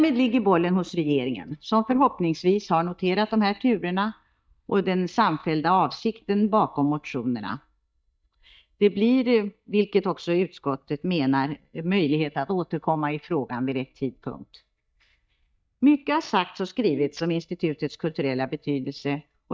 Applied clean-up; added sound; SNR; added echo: neural mask model DeepFilterNet 3.